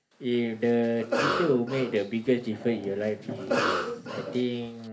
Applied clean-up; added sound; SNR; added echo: none; Cough; 5 dB; reverberation time 0.3 s.